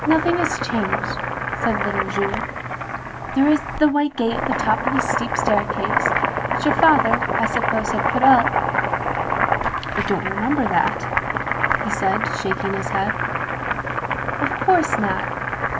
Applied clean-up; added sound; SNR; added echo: none; Boiling; -1 dB; none.